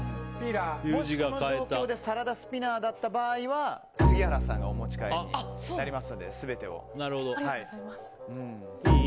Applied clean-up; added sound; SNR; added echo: none; Bowed string instrument; 0 dB; none.